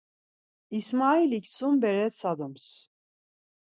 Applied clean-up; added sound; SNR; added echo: none; none; none; none.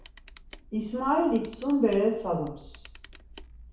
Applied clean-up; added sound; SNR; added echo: none; Camera; 19 dB; reverberation time 0.6 s.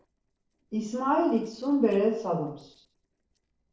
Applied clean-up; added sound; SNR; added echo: neural separator model SepFormer DNS4.